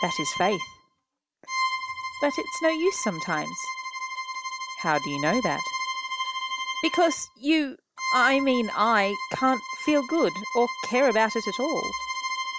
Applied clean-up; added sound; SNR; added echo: none; Bowed string instrument; 6 dB; none.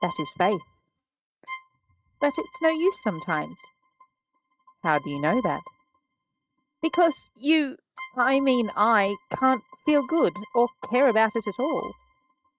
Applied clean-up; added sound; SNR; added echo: neural mask model RNNoise.